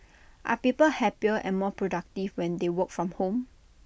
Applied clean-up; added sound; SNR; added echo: none; none; none; none.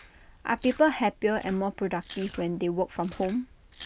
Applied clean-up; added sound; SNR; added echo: none; Chewing, mastication; 19 dB; none.